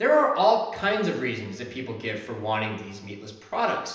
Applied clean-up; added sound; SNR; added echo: none; none; none; reverberation time 0.9 s.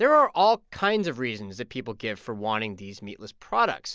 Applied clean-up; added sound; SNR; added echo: none; none; none; none.